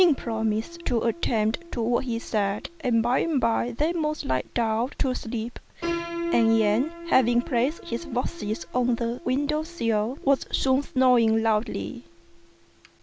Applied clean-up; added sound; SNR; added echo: none; Piano; 14 dB; none.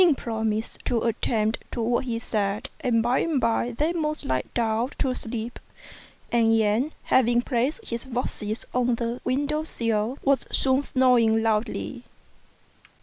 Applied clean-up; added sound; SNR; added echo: none; none; none; none.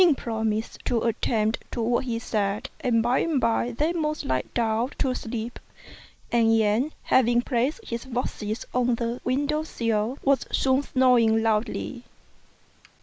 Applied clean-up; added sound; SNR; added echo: neural mask model Resemble Enhance denoiser.